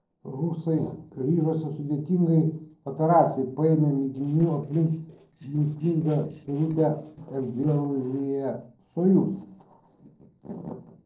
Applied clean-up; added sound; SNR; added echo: neural separator model SepFormer DNS4.